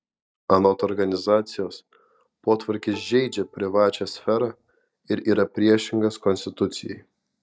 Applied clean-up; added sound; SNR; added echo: neural mask model DeepFilterNet 3.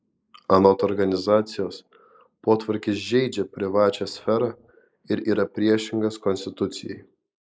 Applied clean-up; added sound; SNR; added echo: neural mask model Resemble Enhance denoiser.